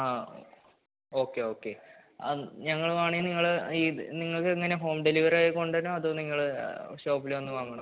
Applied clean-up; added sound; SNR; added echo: none; none; none; none.